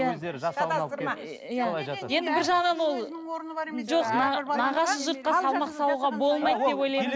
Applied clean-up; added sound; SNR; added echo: none; none; none; none.